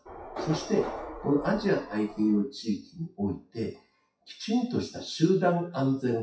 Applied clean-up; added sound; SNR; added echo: classical method WPE with log-MMSE.